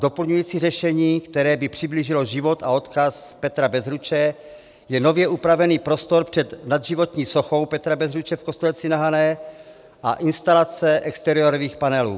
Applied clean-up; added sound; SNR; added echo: none; none; none; none.